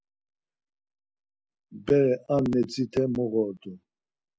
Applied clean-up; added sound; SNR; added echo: none; none; none; none.